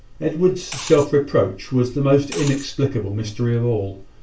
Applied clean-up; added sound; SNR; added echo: none; Liquid; 15 dB; reverberation time 0.3 s.